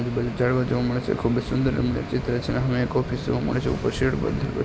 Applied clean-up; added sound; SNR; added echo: none; none; none; none.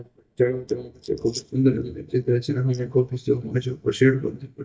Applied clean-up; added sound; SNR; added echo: neural mask model DeepFilterNet 3.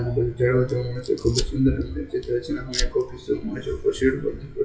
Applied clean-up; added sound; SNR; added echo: classical method WPE with log-MMSE.